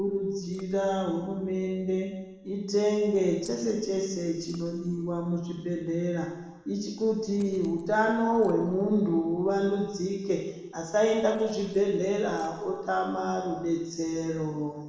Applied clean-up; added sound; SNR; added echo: neural separator model SepFormer DNS4.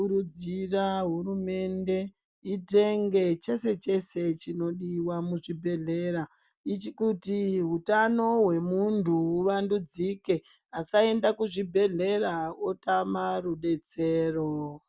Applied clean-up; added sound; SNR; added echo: none; none; none; none.